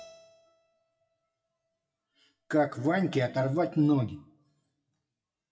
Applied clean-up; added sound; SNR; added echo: classical method WPE with log-MMSE.